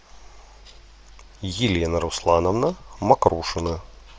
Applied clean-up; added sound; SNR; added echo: none; none; none; none.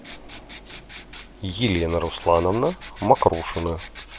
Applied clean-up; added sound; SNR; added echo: none; Writing; 14 dB; none.